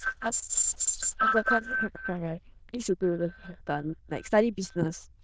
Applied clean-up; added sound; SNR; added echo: neural diffusion model UNIVERSE++.